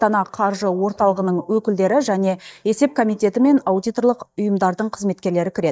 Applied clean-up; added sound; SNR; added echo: neural mask model DeepFilterNet 3.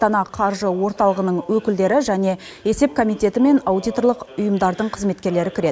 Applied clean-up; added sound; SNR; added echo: none; none; none; none.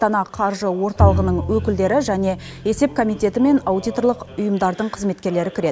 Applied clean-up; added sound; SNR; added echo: none; Bowed string instrument; 5 dB; none.